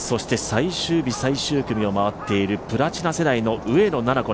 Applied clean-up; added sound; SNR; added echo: none; none; none; none.